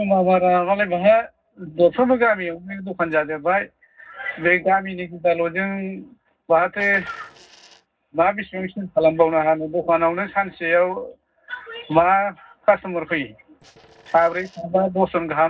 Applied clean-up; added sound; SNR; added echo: neural separator model SepFormer DNS4.